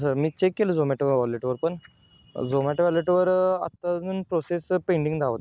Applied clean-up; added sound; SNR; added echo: none; none; none; none.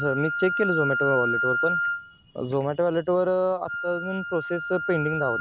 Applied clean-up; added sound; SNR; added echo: none; Wind instrument, woodwind instrument; 3 dB; none.